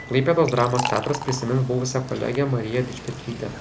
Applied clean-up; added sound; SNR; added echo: none; Liquid; 11 dB; none.